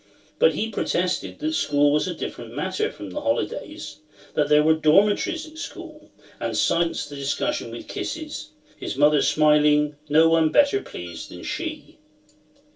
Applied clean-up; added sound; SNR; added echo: neural separator model SepFormer DNS4.